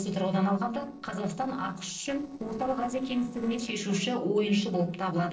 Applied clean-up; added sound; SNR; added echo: neural separator model SepFormer DNS4.